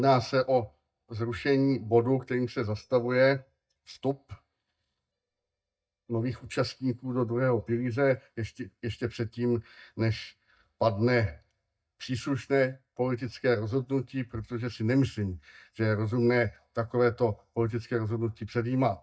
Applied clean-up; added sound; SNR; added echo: neural mask model DeepFilterNet 3.